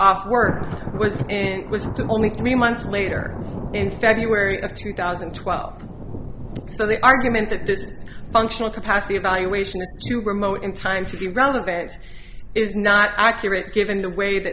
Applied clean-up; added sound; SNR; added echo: none; Thunder; 11 dB; none.